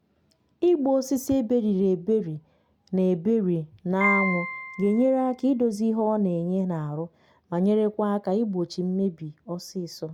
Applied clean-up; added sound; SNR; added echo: none; Piano; 6 dB; none.